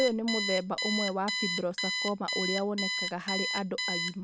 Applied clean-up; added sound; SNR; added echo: none; Alarm; 1 dB; none.